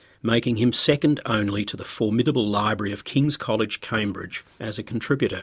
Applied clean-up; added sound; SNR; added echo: none; none; none; none.